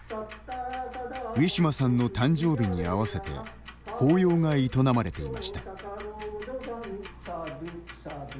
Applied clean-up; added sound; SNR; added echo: none; Tick-tock; 18 dB; none.